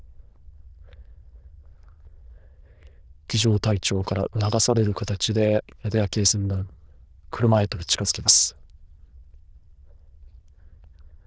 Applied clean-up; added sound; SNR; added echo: neural diffusion model UNIVERSE++.